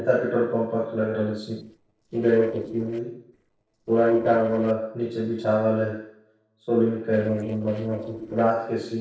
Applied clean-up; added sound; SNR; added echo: neural separator model SepFormer DNS4.